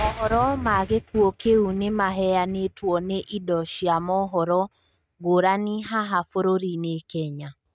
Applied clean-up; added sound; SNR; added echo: neural mask model RNNoise.